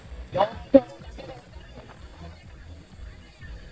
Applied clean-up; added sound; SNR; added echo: neural mask model DeepFilterNet 3.